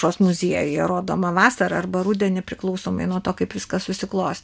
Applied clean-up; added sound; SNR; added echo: none; none; none; none.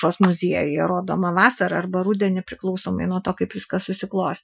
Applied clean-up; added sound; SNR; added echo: classical method Wiener filter.